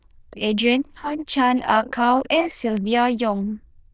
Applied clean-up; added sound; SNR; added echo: neural diffusion model UNIVERSE++.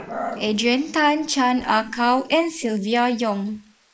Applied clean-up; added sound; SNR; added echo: neural mask model Resemble Enhance denoiser.